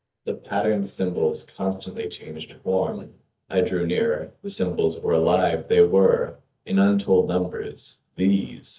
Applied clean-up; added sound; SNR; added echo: neural mask model DeepFilterNet 3.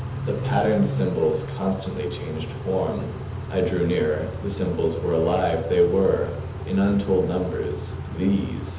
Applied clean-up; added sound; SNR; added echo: none; Idling / Accelerating, revving, vroom / Car; 7 dB; reverberation time 0.8 s.